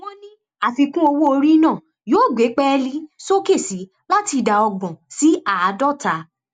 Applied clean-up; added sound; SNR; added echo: none; none; none; none.